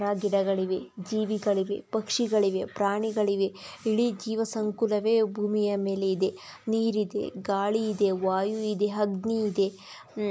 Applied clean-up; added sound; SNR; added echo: none; none; none; none.